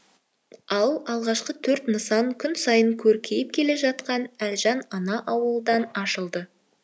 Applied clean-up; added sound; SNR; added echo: none; none; none; none.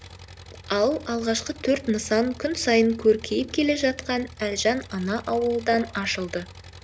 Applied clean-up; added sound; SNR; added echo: none; Engine; 19 dB; none.